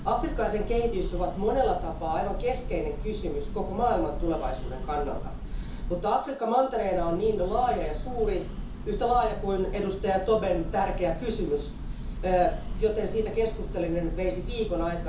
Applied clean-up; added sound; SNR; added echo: none; Church bell; 5 dB; reverberation time 0.7 s.